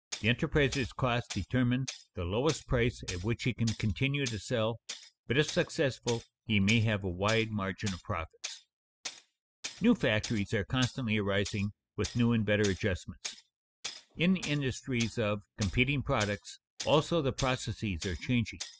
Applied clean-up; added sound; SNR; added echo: classical method spectral subtraction.